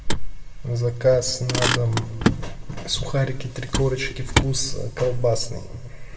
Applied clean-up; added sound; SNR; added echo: none; Motor vehicle (road); 6 dB; reverberation time 1.1 s.